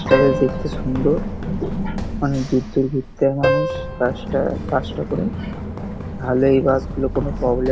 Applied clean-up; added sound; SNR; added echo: none; Run + Piano; 3 dB; none.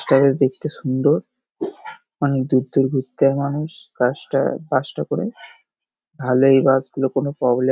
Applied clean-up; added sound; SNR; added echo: none; none; none; none.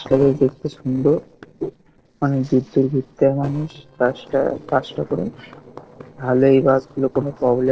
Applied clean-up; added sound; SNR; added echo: neural separator model SepFormer DNS4.